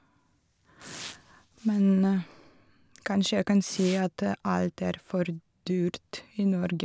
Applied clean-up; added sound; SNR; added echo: none; Domestic sounds, home sounds; 20 dB; none.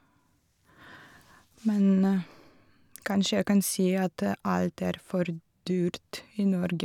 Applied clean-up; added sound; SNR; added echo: none; none; none; none.